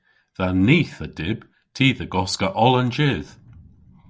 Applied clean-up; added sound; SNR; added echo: none; none; none; none.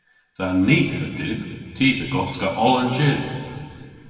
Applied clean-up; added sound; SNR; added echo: none; none; none; reverberation time 2.1 s.